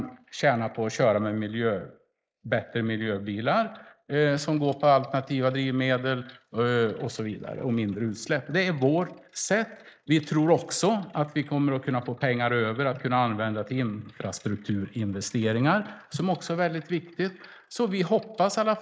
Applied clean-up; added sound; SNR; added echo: neural mask model Resemble Enhance denoiser.